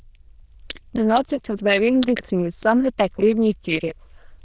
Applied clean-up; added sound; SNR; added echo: neural diffusion model UNIVERSE++.